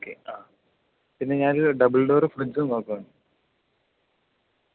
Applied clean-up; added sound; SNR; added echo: none; none; none; none.